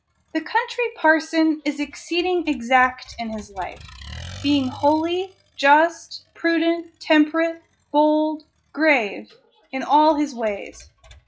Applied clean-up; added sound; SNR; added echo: classical method log-MMSE.